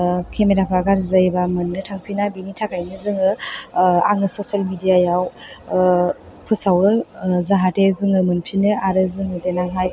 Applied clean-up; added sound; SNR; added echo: none; none; none; none.